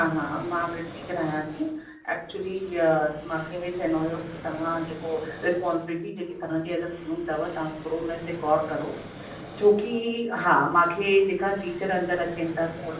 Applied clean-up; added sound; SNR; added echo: none; Fixed-wing aircraft, airplane; 15 dB; reverberation time 0.6 s.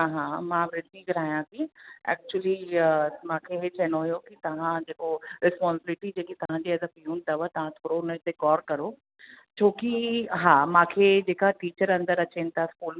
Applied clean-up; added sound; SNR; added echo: none; none; none; none.